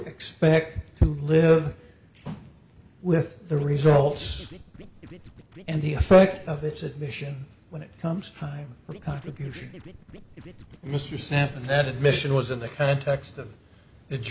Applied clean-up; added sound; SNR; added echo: none; Scratching (performance technique); 20 dB; none.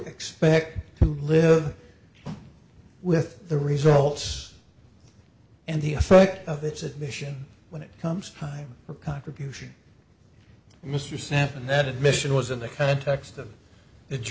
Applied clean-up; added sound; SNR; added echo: none; none; none; none.